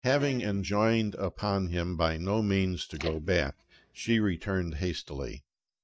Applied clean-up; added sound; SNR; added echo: neural mask model DeepFilterNet 3.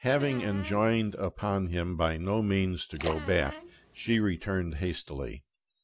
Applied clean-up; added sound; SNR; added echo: none; Splash, splatter + Squeak; 13 dB; none.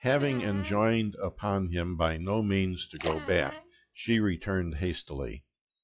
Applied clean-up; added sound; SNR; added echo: classical method log-MMSE.